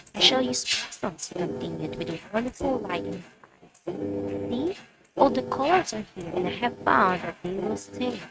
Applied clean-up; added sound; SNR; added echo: neural mask model RNNoise.